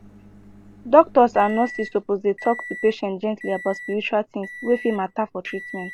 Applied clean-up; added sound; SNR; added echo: none; Microwave oven; 16 dB; none.